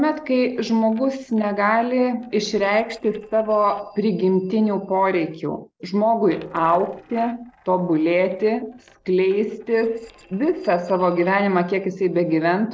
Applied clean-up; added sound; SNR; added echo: neural separator model SepFormer DNS4.